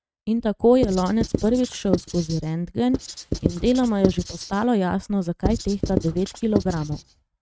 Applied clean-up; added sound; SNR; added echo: neural mask model RNNoise.